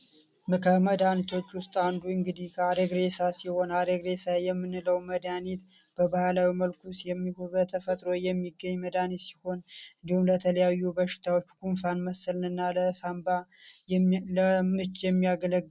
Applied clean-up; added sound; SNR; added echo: none; none; none; none.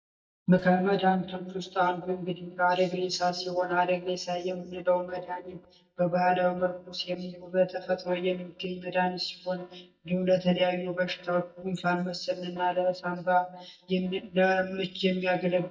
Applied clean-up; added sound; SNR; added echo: neural mask model DeepFilterNet 3.